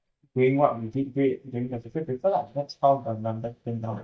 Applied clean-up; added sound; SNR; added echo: neural mask model DeepFilterNet 3.